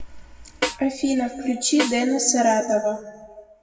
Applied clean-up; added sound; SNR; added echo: classical method WPE with log-MMSE.